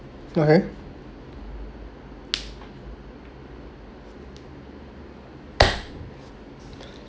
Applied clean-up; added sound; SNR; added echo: none; none; none; none.